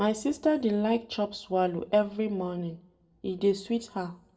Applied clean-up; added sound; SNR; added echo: none; none; none; reverberation time 0.4 s.